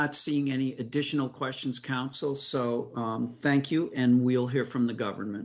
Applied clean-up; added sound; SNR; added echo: none; none; none; none.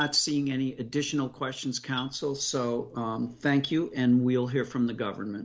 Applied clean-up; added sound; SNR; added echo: none; Marimba, xylophone; 20 dB; none.